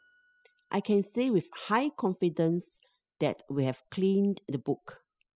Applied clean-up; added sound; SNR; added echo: classical method spectral subtraction.